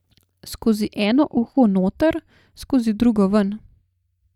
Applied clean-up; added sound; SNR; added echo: neural mask model DeepFilterNet 3.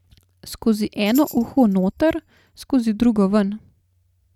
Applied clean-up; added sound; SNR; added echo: neural mask model RNNoise.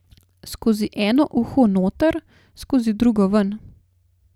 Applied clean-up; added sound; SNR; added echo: none; none; none; none.